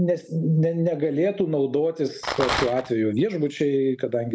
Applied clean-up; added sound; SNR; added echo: none; Rattle; 5 dB; none.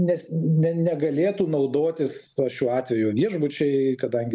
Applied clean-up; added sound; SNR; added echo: none; none; none; none.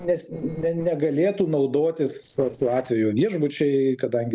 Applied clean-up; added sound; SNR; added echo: neural separator model SepFormer DNS4.